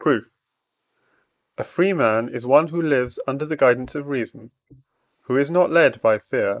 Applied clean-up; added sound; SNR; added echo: neural mask model Resemble Enhance denoiser.